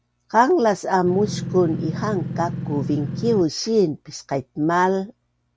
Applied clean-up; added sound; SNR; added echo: none; Engine; 6 dB; none.